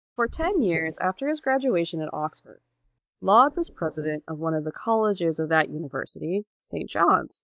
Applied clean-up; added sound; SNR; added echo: neural mask model DeepFilterNet 3.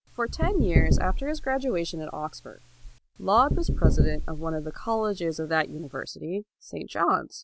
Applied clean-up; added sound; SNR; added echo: none; Knock / Wood; -2 dB; none.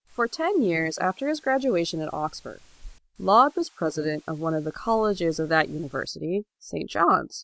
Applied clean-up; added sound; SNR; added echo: neural mask model Resemble Enhance denoiser.